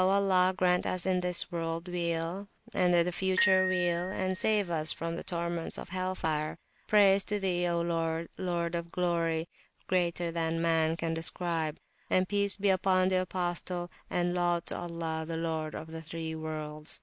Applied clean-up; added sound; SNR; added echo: none; Glockenspiel; 8 dB; none.